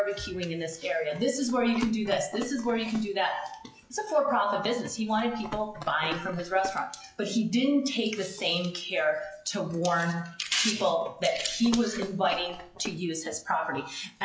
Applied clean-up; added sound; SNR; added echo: classical method log-MMSE.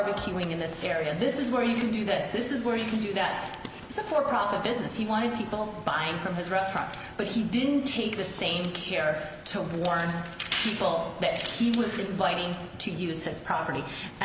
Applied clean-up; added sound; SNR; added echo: none; none; none; none.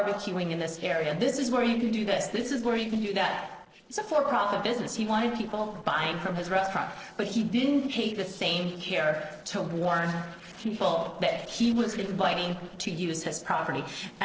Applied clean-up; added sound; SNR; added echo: neural separator model SepFormer DNS4.